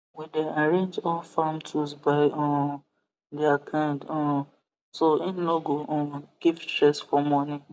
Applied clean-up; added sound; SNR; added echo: none; none; none; none.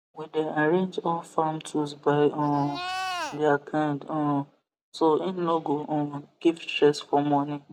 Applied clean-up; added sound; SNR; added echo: none; Livestock, farm animals, working animals; 7 dB; none.